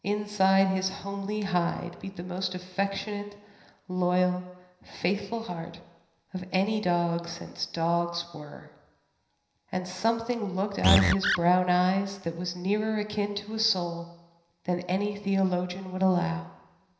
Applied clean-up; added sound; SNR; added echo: none; Animal; -3 dB; reverberation time 0.9 s.